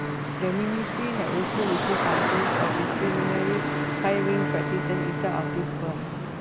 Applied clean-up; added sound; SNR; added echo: none; Traffic noise, roadway noise + Bowed string instrument; -3 dB; none.